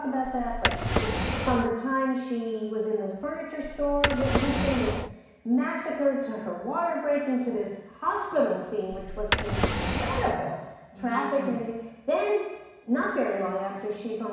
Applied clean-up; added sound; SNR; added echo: none; Drawer open or close; 0 dB; reverberation time 1.1 s.